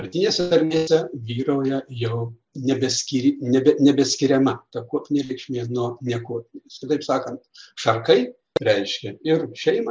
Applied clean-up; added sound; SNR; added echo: none; none; none; none.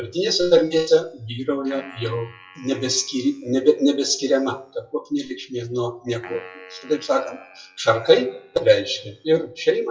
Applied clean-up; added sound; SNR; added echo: classical method WPE with log-MMSE.